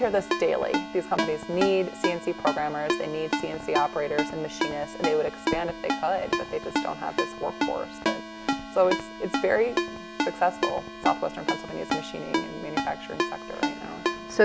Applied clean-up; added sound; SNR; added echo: none; Ringtone; 2 dB; none.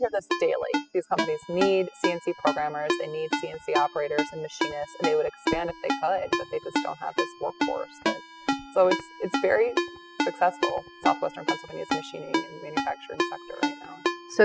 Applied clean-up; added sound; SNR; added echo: classical method spectral subtraction.